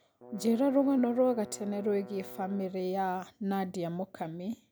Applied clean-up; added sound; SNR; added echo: none; Bowed string instrument; 18 dB; none.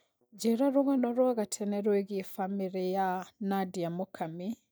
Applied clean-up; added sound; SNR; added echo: neural mask model DeepFilterNet 3.